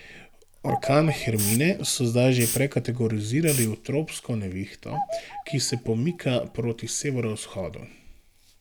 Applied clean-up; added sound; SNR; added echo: none; Hiss + Bird vocalization, bird call, bird song; 9 dB; none.